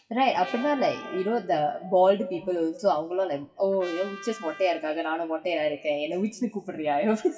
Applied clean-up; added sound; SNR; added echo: classical method WPE with log-MMSE.